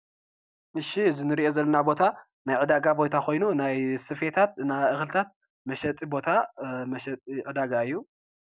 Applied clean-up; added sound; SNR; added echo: none; none; none; none.